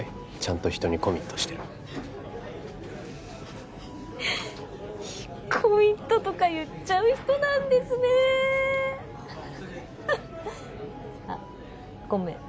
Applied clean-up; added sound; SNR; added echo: none; none; none; none.